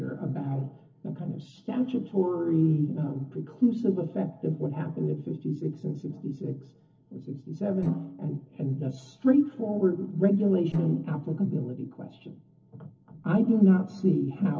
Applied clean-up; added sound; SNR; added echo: neural separator model SepFormer DNS4.